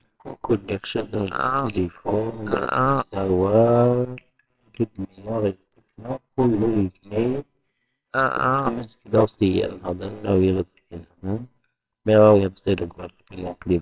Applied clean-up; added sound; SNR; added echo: neural separator model SepFormer WHAMR!.